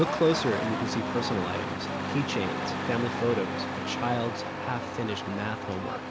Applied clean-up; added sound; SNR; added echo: none; Engine starting; 2 dB; none.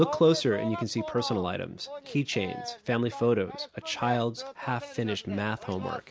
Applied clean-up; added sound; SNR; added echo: none; none; none; none.